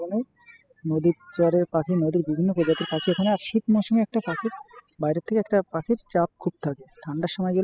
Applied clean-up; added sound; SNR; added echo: classical method spectral subtraction.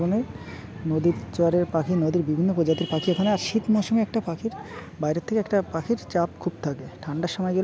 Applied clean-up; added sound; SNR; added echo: none; none; none; none.